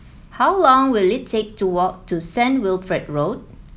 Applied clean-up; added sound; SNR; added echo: none; none; none; none.